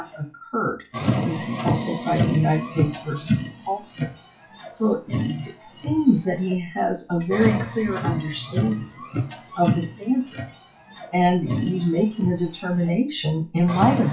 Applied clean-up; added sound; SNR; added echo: classical method WPE with log-MMSE.